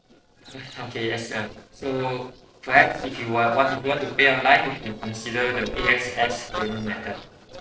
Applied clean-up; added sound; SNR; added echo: neural separator model SepFormer DNS4.